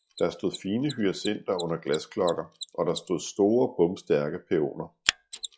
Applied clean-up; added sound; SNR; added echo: classical method log-MMSE.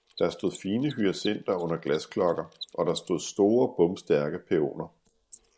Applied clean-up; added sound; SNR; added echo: neural mask model Resemble Enhance denoiser.